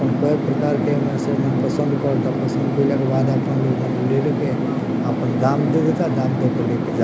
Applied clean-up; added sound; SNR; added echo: none; Fixed-wing aircraft, airplane; 0 dB; none.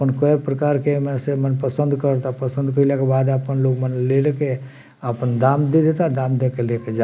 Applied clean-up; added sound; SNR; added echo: none; none; none; none.